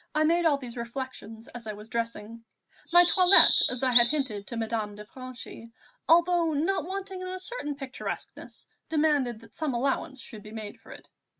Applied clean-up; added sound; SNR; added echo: neural mask model RNNoise.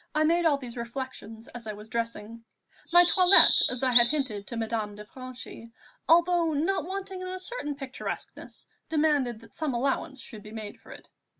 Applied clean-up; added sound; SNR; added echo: none; Bird vocalization, bird call, bird song; 0 dB; none.